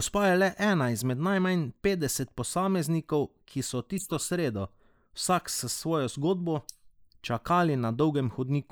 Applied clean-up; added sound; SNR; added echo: neural mask model Resemble Enhance denoiser.